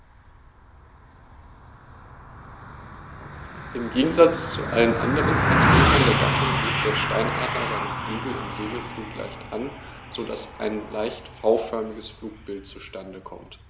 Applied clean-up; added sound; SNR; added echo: none; Car passing by; -1 dB; none.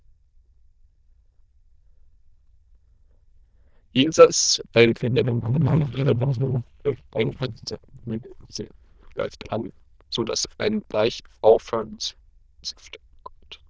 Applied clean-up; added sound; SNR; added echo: neural diffusion model UNIVERSE++.